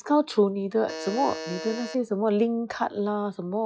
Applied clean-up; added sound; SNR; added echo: classical method log-MMSE.